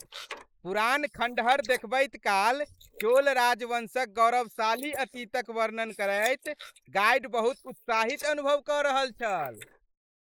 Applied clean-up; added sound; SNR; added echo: neural mask model Resemble Enhance denoiser.